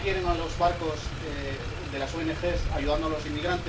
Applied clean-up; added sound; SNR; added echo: none; Motor vehicle (road); 2 dB; reverberation time 0.3 s.